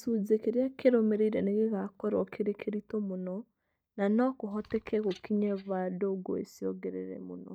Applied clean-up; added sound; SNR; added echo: neural mask model DeepFilterNet 3.